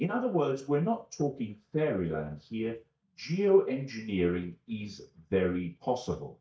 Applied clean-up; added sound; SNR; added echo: neural mask model DeepFilterNet 3.